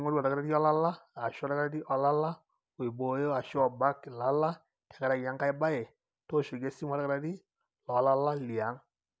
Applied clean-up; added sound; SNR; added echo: none; none; none; none.